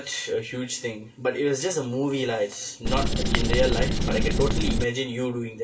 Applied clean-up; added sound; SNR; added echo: none; Writing; -5 dB; reverberation time 0.6 s.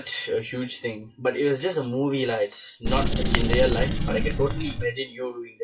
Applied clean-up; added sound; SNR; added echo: classical method WPE with log-MMSE.